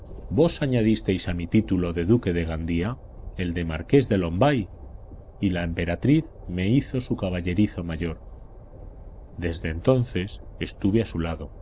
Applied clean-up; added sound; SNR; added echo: none; Train; 16 dB; none.